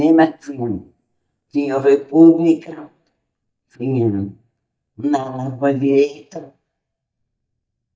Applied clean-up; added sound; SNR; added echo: neural mask model DeepFilterNet 3.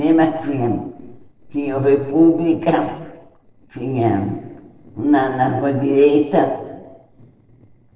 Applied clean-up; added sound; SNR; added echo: neural separator model SepFormer DNS4.